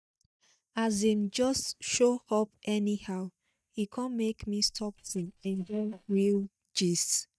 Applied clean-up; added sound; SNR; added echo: neural mask model DeepFilterNet 3.